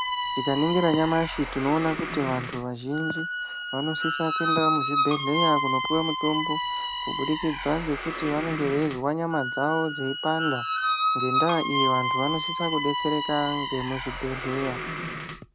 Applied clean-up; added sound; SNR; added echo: none; Squeak; 1 dB; none.